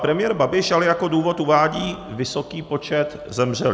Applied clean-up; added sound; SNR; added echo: none; none; none; none.